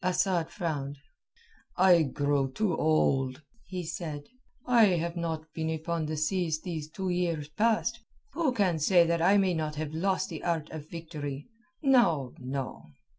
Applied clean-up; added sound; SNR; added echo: none; none; none; none.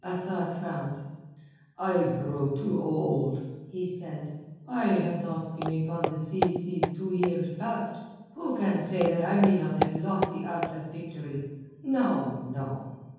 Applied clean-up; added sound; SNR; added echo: none; Walk, footsteps; 5 dB; reverberation time 1.3 s.